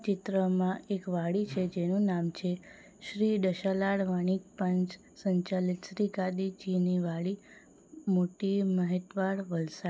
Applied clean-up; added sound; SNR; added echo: none; none; none; none.